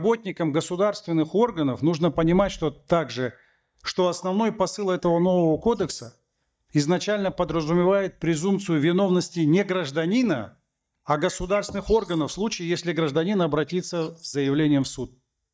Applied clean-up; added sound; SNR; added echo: neural mask model DeepFilterNet 3.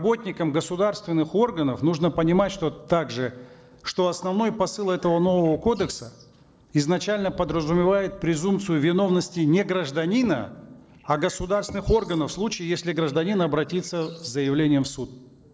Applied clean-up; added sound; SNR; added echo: neural separator model SepFormer DNS4.